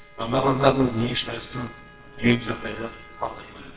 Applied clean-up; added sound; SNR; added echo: neural separator model SepFormer WHAMR!.